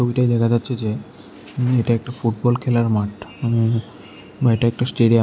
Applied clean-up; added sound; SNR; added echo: none; none; none; none.